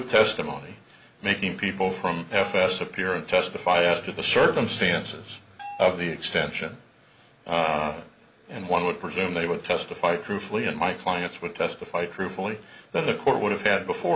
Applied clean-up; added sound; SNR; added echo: none; Bell; 19 dB; none.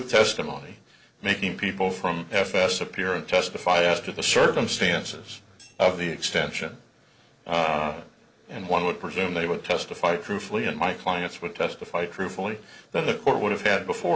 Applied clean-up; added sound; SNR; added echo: neural separator model SepFormer DNS4.